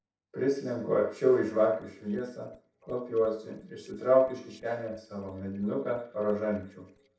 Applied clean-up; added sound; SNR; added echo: neural separator model SepFormer DNS4.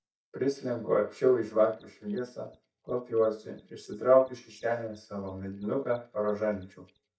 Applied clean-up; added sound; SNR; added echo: neural mask model DeepFilterNet 3.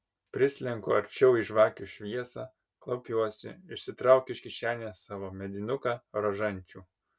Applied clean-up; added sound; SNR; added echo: none; none; none; none.